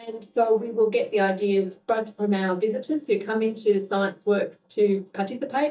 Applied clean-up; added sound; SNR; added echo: neural mask model DeepFilterNet 3.